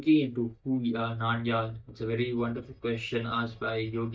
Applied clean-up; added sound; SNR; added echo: neural mask model DeepFilterNet 3.